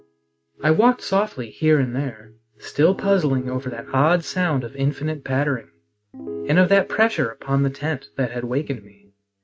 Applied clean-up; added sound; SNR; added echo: neural mask model RNNoise.